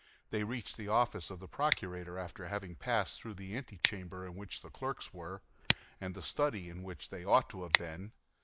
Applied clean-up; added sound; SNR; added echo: neural mask model Resemble Enhance denoiser.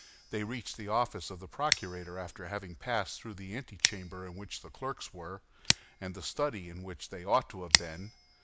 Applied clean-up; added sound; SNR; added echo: none; Scissors; 0 dB; none.